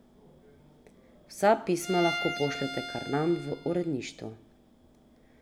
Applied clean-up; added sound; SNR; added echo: none; Bowed string instrument; 7 dB; none.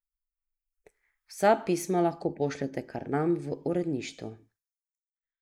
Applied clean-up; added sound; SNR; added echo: neural mask model Resemble Enhance denoiser.